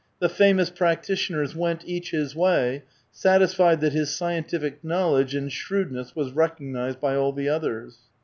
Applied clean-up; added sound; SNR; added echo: none; none; none; none.